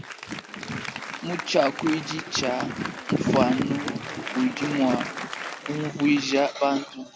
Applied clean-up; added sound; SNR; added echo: none; Applause; 10 dB; none.